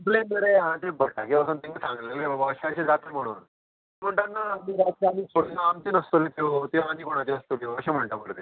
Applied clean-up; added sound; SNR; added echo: none; none; none; none.